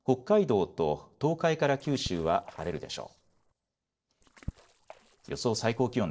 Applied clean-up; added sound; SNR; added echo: neural separator model SepFormer DNS4.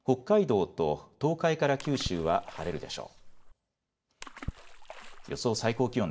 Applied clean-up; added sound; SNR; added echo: none; Water / Splash, splatter; 13 dB; reverberation time 0.4 s.